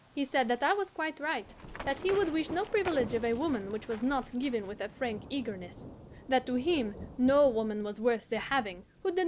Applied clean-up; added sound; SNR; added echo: none; Run + Thunder; 15 dB; none.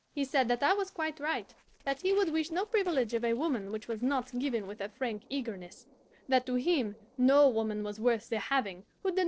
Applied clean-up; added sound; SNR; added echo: neural separator model SepFormer DNS4.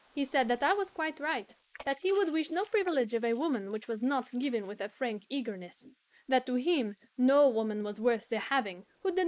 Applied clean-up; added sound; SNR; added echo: neural mask model Resemble Enhance denoiser.